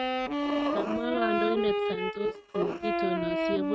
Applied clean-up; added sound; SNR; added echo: neural mask model RNNoise.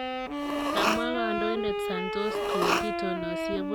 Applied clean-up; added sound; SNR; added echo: none; Respiratory sounds + Wind instrument, woodwind instrument; -4 dB; none.